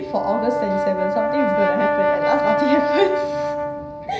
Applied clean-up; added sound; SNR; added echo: none; Brass instrument; -3 dB; reverberation time 0.5 s.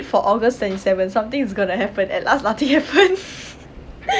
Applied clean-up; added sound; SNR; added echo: none; none; none; none.